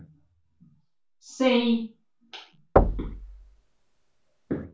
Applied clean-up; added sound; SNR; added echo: none; Knock / Wood / Percussion; -4 dB; reverberation time 0.3 s.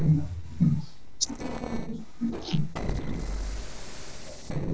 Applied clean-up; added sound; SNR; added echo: neural separator model SepFormer DNS4.